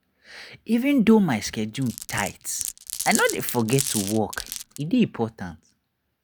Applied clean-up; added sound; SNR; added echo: none; Glass; 8 dB; none.